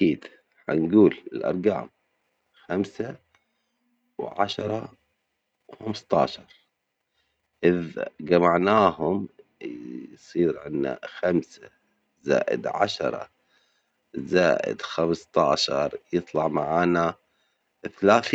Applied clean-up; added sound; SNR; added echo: none; none; none; none.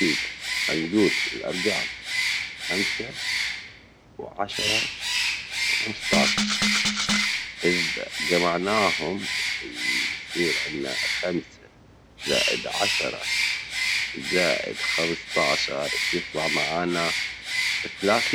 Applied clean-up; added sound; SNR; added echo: none; Rattle (instrument) + Bird; -3 dB; none.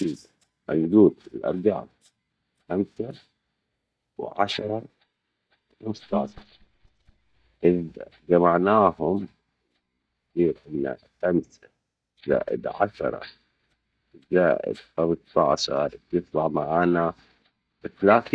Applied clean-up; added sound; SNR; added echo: neural mask model DeepFilterNet 3.